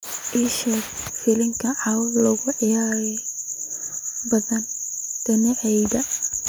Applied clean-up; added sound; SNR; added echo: none; none; none; none.